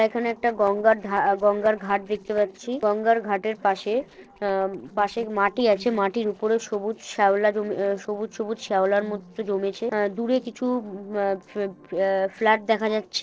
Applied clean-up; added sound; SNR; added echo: neural separator model SepFormer DNS4.